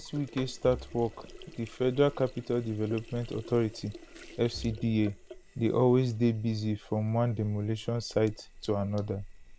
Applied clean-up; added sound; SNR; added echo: none; Sink (filling or washing) + Bowed string instrument; 17 dB; none.